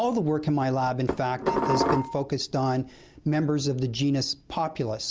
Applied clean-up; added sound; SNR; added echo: none; Dishes, pots, and pans; 0 dB; none.